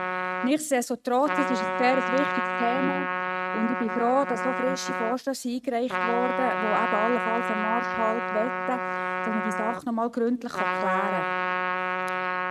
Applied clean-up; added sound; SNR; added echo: neural mask model RNNoise.